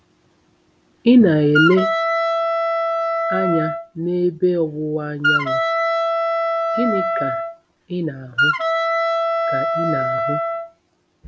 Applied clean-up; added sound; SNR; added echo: none; Wind instrument, woodwind instrument; -1 dB; none.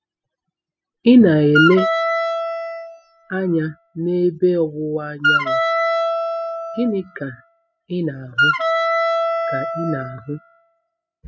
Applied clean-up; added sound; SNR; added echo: classical method spectral subtraction.